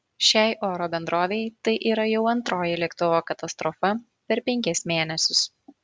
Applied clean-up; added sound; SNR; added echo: none; none; none; none.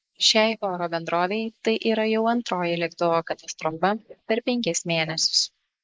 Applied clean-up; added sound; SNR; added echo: neural mask model Resemble Enhance denoiser.